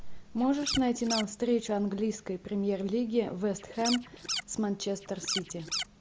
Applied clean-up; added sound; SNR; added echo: none; Scratching (performance technique); 5 dB; none.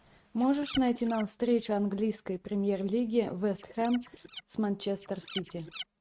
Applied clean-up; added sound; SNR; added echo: neural mask model RNNoise.